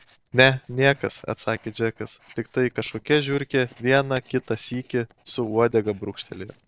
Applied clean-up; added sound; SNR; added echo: neural separator model SepFormer DNS4.